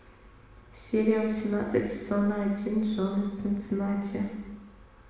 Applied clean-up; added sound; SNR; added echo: none; none; none; reverberation time 1.1 s.